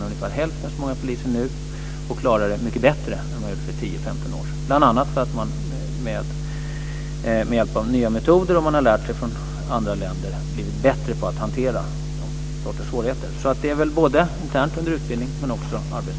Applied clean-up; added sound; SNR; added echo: none; none; none; none.